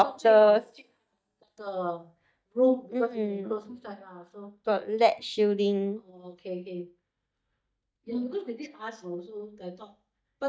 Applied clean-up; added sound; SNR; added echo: neural mask model DeepFilterNet 3.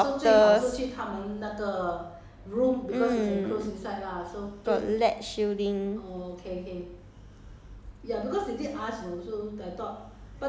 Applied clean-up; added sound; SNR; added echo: none; none; none; none.